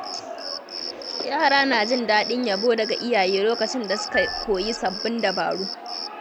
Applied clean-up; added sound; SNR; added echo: none; Marimba, xylophone + Cricket; 8 dB; none.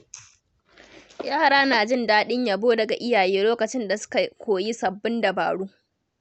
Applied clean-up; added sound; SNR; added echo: none; none; none; none.